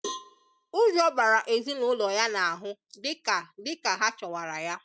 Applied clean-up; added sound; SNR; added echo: none; Cowbell; 16 dB; none.